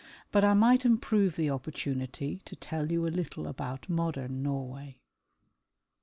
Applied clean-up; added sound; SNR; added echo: none; none; none; none.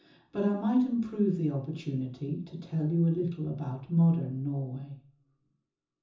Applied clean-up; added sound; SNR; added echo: none; none; none; reverberation time 0.6 s.